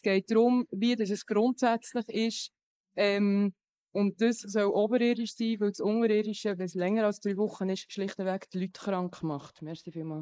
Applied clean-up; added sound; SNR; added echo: neural mask model Resemble Enhance denoiser.